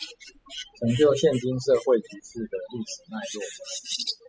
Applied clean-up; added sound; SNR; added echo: classical method spectral subtraction.